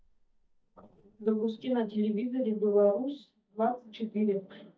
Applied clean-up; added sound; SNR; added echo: neural mask model DeepFilterNet 3.